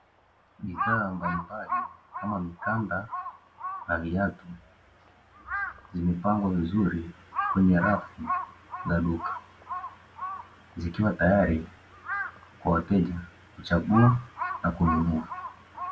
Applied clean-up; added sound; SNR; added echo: none; Crow; 8 dB; none.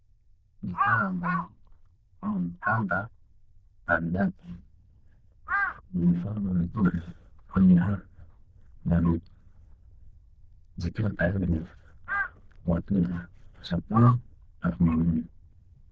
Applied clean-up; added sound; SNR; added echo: neural diffusion model UNIVERSE++.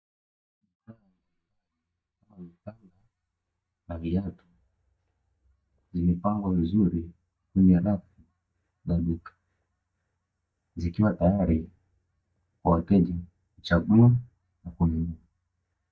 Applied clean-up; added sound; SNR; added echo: neural mask model DeepFilterNet 3.